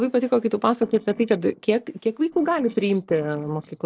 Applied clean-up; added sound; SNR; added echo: neural separator model SepFormer DNS4.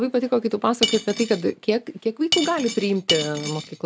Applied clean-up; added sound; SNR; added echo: none; Cutlery, silverware / Dishes, pots, and pans; 5 dB; none.